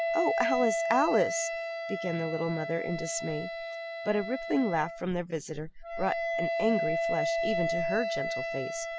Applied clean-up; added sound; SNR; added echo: none; Wind instrument, woodwind instrument; 1 dB; none.